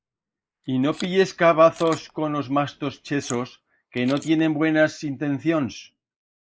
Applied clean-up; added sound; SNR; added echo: neural mask model Resemble Enhance denoiser.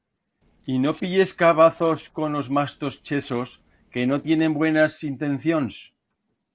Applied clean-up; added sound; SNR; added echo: neural separator model SepFormer DNS4.